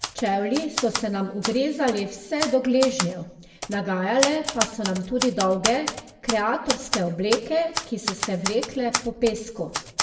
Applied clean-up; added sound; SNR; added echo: none; Typewriter; 6 dB; reverberation time 0.8 s.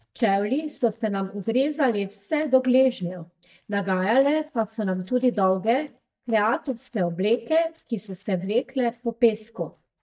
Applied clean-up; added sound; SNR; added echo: neural mask model DeepFilterNet 3.